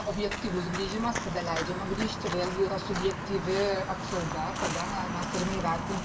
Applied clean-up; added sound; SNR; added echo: none; Walk, footsteps; 3 dB; reverberation time 1.3 s.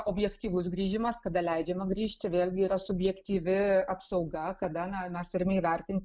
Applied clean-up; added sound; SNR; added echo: none; none; none; none.